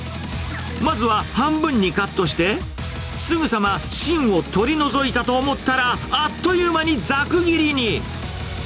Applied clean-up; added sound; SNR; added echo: none; none; none; none.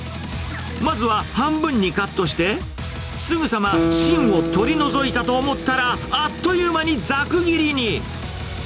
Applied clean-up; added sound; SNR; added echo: none; Guitar; 8 dB; none.